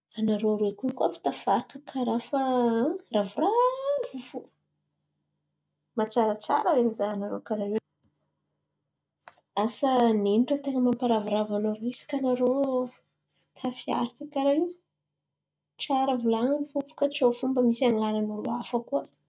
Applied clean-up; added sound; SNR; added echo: none; none; none; none.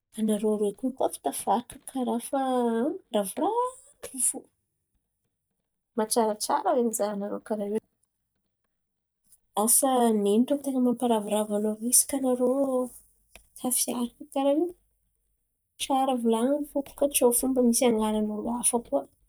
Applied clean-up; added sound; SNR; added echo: neural mask model DeepFilterNet 3.